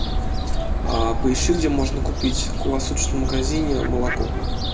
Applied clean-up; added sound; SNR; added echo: none; Fowl; -3 dB; reverberation time 0.9 s.